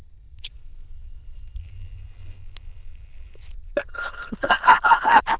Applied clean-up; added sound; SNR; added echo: neural diffusion model UNIVERSE++.